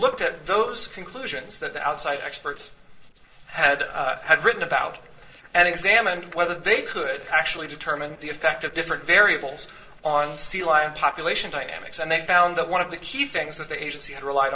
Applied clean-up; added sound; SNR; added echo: neural separator model SepFormer DNS4.